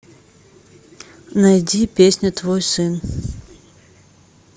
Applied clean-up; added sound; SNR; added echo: none; none; none; none.